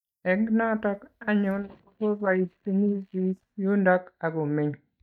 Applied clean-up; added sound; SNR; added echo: neural mask model DeepFilterNet 3.